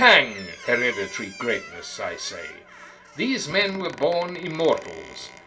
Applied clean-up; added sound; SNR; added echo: none; Squeak; 17 dB; reverberation time 0.2 s.